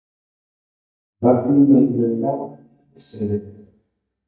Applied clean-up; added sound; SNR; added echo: neural mask model DeepFilterNet 3.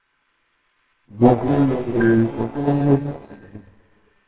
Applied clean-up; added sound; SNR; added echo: neural separator model SepFormer WHAMR!.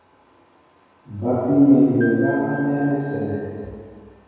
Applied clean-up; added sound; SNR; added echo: none; Ringtone / Bell; 14 dB; reverberation time 2.2 s.